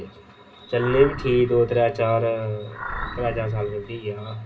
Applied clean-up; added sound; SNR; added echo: none; Animal; 11 dB; reverberation time 0.4 s.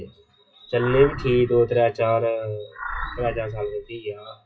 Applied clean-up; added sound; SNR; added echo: classical method WPE with log-MMSE.